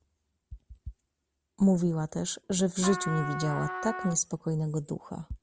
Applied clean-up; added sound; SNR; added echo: none; Trumpet; 7 dB; none.